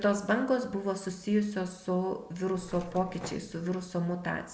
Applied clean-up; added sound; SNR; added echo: none; Mechanisms; 14 dB; none.